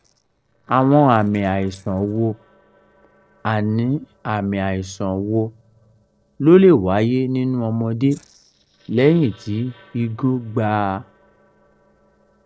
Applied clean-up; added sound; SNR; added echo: neural separator model SepFormer DNS4.